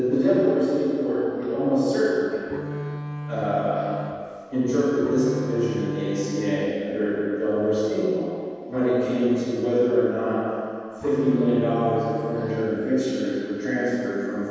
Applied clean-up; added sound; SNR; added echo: none; Bowed string instrument; 11 dB; reverberation time 2.1 s.